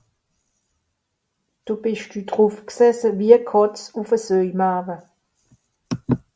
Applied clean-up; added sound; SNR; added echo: none; none; none; none.